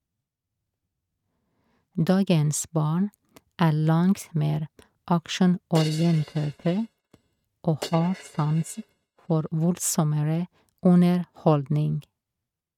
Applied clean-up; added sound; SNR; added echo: neural mask model RNNoise.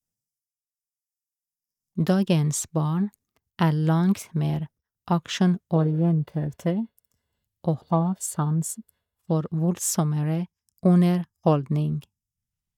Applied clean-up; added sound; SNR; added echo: neural mask model DeepFilterNet 3.